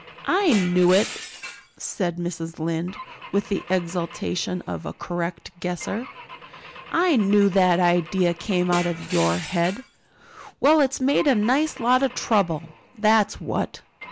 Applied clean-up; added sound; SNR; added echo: none; Glass / Engine / Car; 16 dB; none.